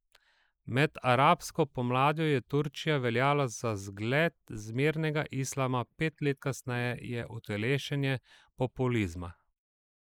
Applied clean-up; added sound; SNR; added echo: neural mask model Resemble Enhance denoiser.